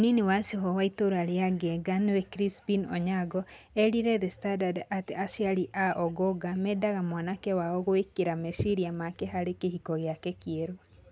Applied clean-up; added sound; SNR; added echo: none; none; none; none.